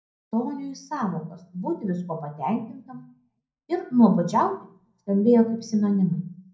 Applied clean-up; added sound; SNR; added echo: none; none; none; reverberation time 0.6 s.